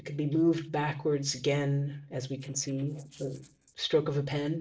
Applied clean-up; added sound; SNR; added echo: neural separator model SepFormer DNS4.